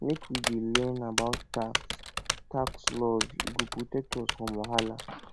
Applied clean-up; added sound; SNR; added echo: none; Typing; 2 dB; none.